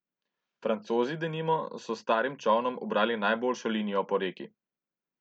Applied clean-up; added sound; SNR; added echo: none; none; none; none.